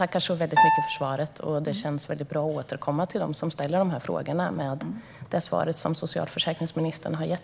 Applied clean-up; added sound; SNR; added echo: none; Piano; -3 dB; none.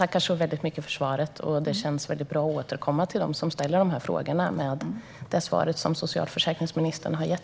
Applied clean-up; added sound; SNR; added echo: none; none; none; none.